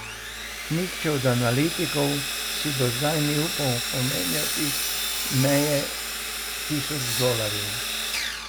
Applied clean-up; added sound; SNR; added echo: none; Sawing; 1 dB; none.